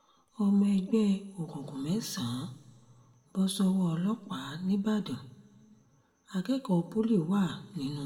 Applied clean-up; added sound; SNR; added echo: none; none; none; reverberation time 1.2 s.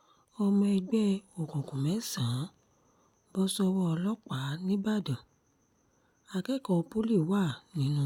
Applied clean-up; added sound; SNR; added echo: none; none; none; none.